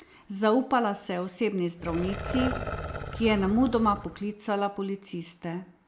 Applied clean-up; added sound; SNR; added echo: none; Growling; 10 dB; none.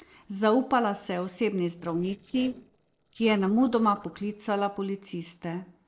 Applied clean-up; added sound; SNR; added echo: neural separator model SepFormer DNS4.